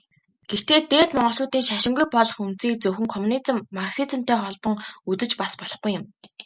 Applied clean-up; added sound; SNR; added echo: none; none; none; none.